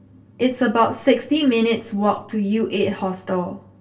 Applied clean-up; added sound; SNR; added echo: none; none; none; reverberation time 0.2 s.